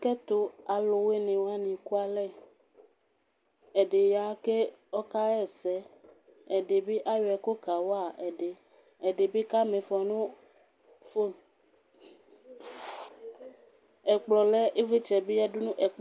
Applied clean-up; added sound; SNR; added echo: none; none; none; none.